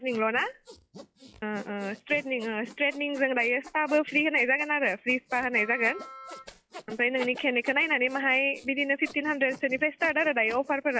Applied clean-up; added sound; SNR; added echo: classical method log-MMSE.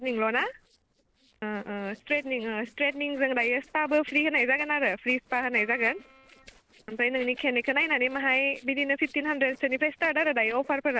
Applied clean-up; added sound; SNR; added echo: neural separator model SepFormer DNS4.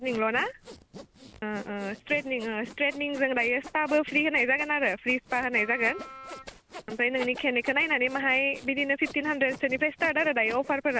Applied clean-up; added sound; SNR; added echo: none; Wind instrument, woodwind instrument + Sawing; 17 dB; none.